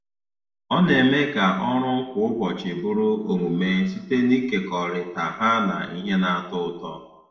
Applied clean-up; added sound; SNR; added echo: none; none; none; reverberation time 0.7 s.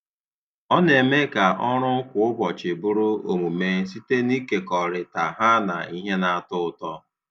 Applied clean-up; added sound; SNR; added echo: none; none; none; none.